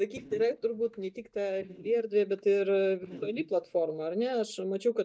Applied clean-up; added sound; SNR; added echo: neural mask model DeepFilterNet 3.